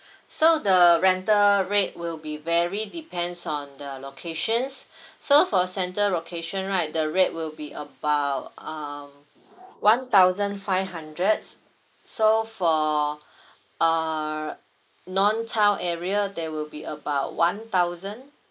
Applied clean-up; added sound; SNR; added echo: neural mask model Resemble Enhance denoiser.